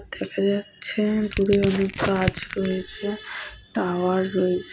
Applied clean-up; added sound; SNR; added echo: none; Crushing; 7 dB; none.